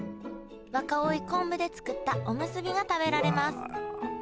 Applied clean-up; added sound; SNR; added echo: none; none; none; none.